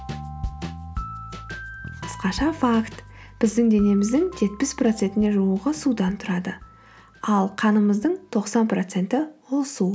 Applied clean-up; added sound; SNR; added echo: none; none; none; none.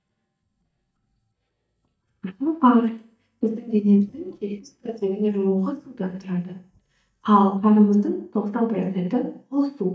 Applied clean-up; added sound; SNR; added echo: neural mask model DeepFilterNet 3.